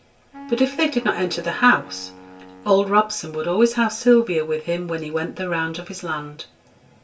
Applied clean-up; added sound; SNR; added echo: none; Wind instrument, woodwind instrument; 19 dB; reverberation time 0.2 s.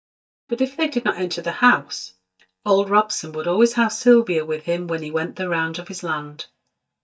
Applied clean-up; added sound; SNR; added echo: neural mask model DeepFilterNet 3.